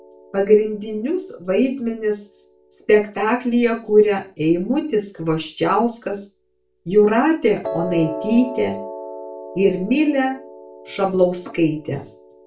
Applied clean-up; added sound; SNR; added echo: none; Piano; 16 dB; reverberation time 0.3 s.